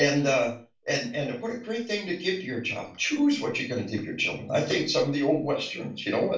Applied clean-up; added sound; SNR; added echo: none; none; none; reverberation time 0.3 s.